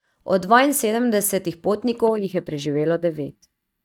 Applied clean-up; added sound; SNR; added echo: neural mask model DeepFilterNet 3.